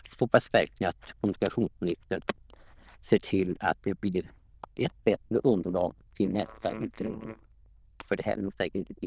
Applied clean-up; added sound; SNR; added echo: neural diffusion model UNIVERSE++.